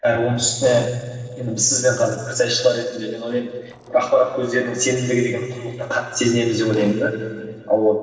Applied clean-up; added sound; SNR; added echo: neural separator model SepFormer DNS4.